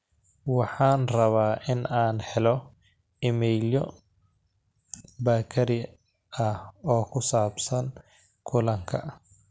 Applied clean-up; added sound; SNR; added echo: none; none; none; none.